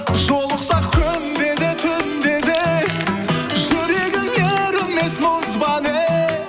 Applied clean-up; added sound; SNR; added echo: none; Crumpling, crinkling; 18 dB; none.